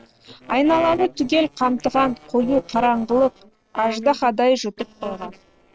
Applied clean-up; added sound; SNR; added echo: neural separator model SepFormer DNS4.